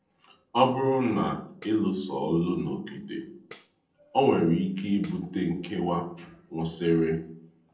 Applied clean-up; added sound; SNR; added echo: neural separator model SepFormer DNS4.